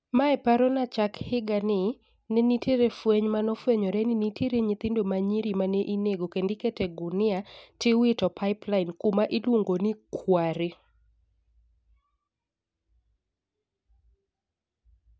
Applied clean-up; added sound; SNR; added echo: none; none; none; none.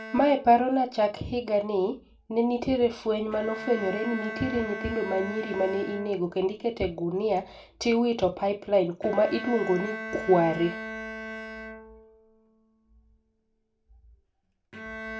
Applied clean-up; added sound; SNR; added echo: none; Bowed string instrument; 13 dB; reverberation time 0.2 s.